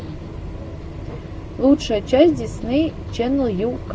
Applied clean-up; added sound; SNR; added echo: none; none; none; none.